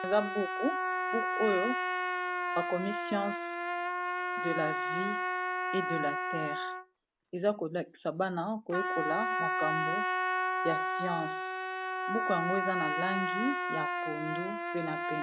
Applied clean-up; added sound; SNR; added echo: none; Trumpet; -2 dB; none.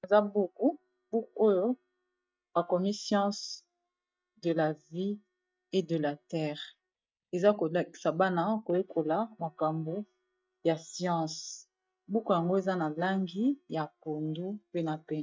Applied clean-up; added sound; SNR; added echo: neural mask model DeepFilterNet 3.